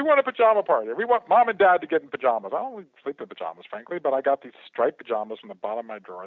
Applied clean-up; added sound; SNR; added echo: none; none; none; none.